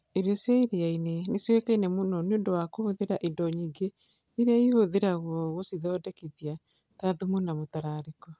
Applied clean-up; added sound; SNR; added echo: none; none; none; none.